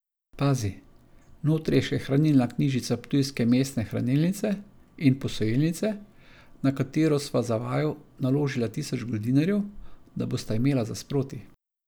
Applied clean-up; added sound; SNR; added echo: none; none; none; none.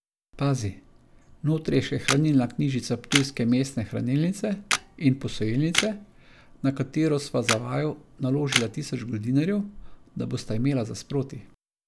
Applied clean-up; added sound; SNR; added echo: none; Camera; 5 dB; none.